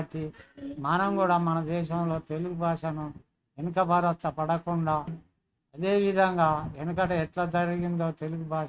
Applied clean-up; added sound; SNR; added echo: neural mask model RNNoise.